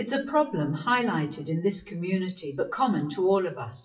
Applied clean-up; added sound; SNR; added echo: classical method WPE with log-MMSE.